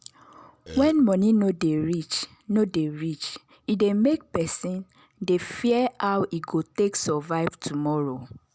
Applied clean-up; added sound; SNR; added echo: none; Burping, eructation; 13 dB; none.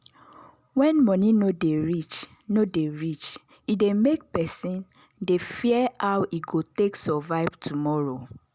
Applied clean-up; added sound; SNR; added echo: none; none; none; none.